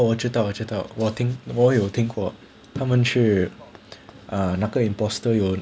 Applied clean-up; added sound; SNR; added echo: none; none; none; none.